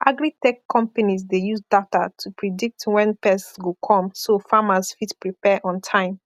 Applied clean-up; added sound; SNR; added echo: none; none; none; none.